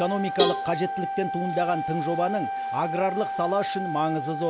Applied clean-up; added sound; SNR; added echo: none; Cowbell + Wind instrument, woodwind instrument; 2 dB; none.